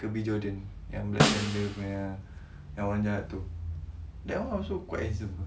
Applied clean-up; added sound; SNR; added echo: none; Snare drum; -2 dB; none.